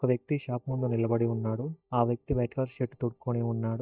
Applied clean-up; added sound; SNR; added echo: neural mask model DeepFilterNet 3.